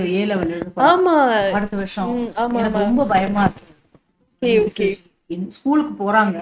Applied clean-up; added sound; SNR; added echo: neural mask model RNNoise.